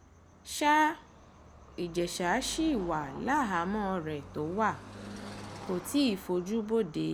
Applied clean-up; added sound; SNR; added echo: none; Car passing by / Traffic noise, roadway noise; 16 dB; none.